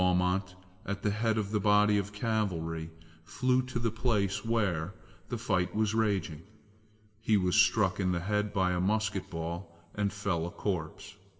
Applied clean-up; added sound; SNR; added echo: none; none; none; reverberation time 1.3 s.